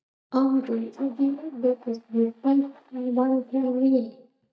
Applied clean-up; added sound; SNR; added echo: neural mask model DeepFilterNet 3.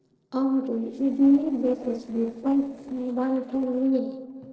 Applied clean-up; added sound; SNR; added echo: neural separator model SepFormer DNS4.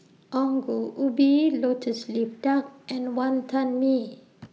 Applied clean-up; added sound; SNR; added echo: none; none; none; none.